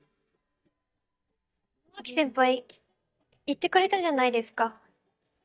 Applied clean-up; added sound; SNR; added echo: neural mask model DeepFilterNet 3.